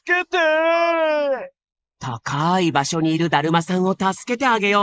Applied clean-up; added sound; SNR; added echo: neural mask model Resemble Enhance denoiser.